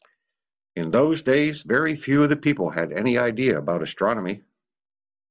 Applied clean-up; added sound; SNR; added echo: none; none; none; none.